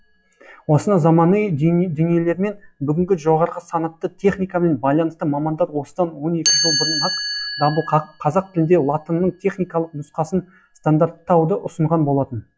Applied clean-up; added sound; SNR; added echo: classical method log-MMSE.